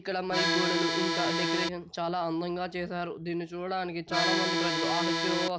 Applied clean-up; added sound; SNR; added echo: none; Accordion; -4 dB; none.